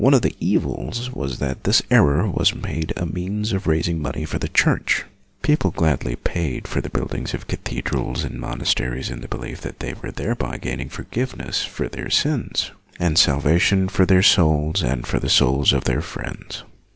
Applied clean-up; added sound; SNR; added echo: none; none; none; none.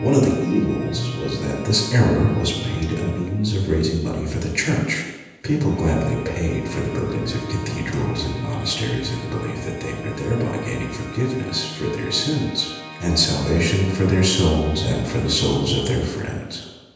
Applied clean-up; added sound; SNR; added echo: none; Organ; 15 dB; reverberation time 1.1 s.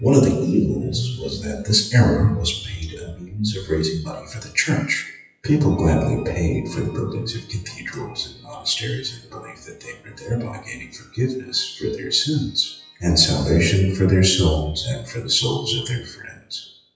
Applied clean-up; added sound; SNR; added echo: classical method WPE with log-MMSE.